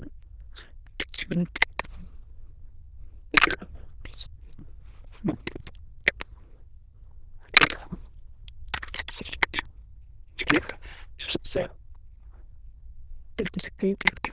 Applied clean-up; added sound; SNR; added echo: neural diffusion model UNIVERSE++.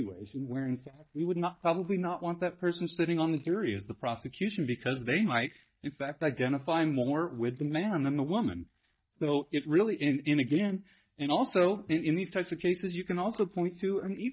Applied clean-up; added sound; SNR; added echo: neural mask model DeepFilterNet 3.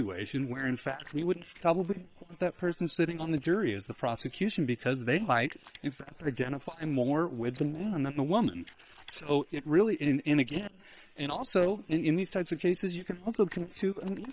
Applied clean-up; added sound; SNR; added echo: neural separator model SepFormer WHAM!.